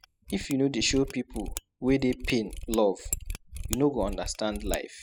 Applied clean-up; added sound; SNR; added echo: classical method spectral subtraction.